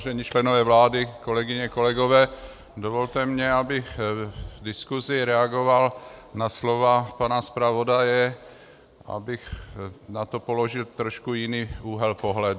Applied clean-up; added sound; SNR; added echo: none; none; none; none.